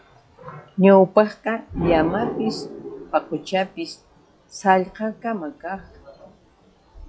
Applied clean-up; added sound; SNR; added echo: classical method log-MMSE.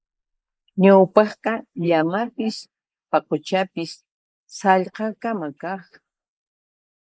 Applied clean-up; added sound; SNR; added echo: neural mask model Resemble Enhance denoiser.